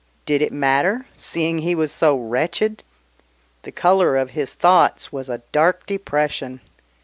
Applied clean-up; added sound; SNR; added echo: none; none; none; none.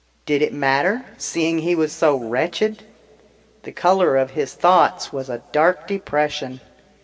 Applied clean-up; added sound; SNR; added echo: none; none; none; reverberation time 2.7 s.